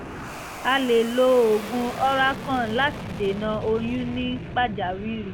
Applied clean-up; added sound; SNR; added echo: none; Fixed-wing aircraft, airplane; 10 dB; none.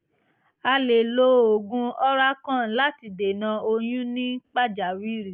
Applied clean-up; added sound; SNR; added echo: none; none; none; none.